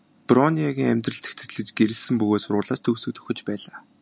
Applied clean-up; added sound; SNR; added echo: none; none; none; none.